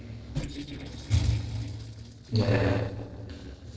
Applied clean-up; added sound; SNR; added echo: neural separator model SepFormer DNS4.